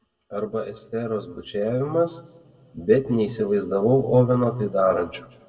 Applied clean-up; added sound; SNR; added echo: none; none; none; reverberation time 1.3 s.